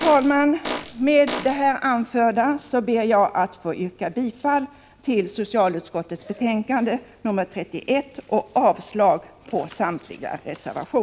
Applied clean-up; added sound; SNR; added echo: none; Fart; 8 dB; none.